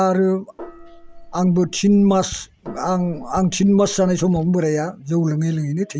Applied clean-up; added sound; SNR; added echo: none; Bass drum + Gong; 19 dB; none.